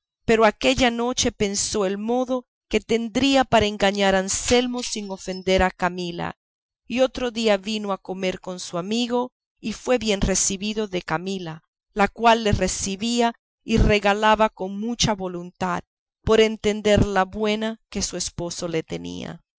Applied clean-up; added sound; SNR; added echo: classical method Wiener filter.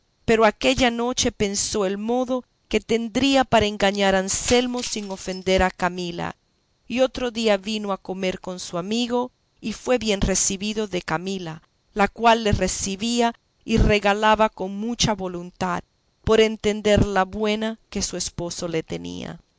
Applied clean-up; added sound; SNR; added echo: none; Shatter; 17 dB; none.